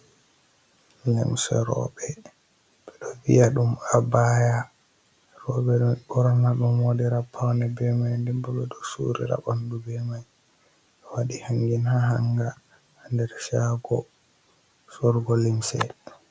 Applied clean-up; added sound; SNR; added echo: none; none; none; none.